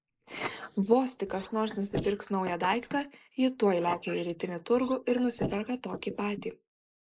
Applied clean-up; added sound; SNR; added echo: neural mask model Resemble Enhance denoiser.